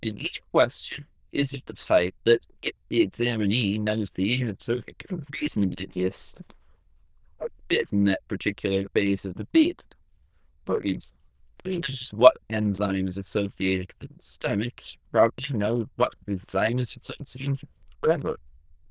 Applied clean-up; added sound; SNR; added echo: neural diffusion model UNIVERSE++.